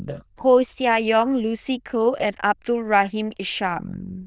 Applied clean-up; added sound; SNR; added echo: neural diffusion model UNIVERSE++.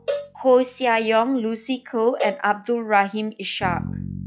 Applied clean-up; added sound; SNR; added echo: classical method log-MMSE.